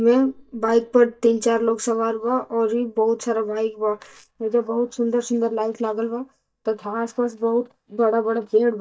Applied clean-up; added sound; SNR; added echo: neural mask model DeepFilterNet 3.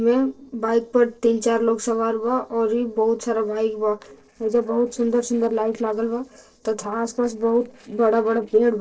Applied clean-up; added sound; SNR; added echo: neural separator model SepFormer DNS4.